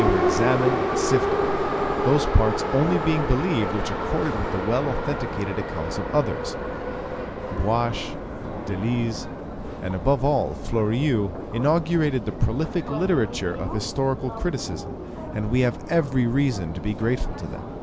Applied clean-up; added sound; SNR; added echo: none; Subway, metro, underground; 3 dB; none.